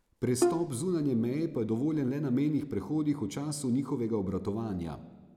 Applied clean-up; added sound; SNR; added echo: none; Bowed string instrument; 4 dB; none.